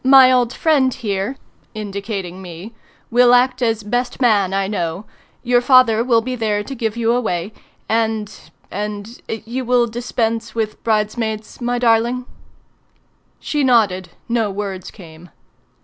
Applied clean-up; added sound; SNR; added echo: none; none; none; none.